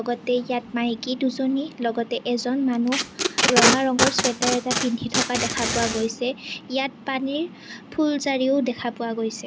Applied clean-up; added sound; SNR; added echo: none; Packing tape, duct tape; -1 dB; none.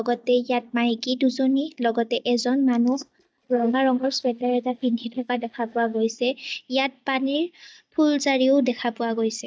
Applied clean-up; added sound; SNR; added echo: neural mask model DeepFilterNet 3.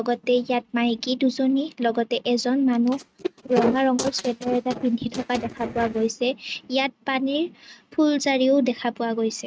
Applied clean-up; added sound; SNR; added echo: neural mask model RNNoise.